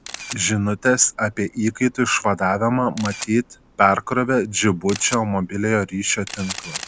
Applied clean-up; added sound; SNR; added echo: none; Camera; 17 dB; none.